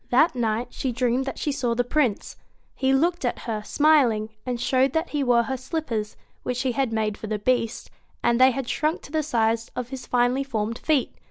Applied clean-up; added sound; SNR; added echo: none; none; none; none.